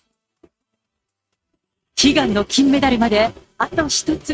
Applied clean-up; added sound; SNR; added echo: neural mask model RNNoise.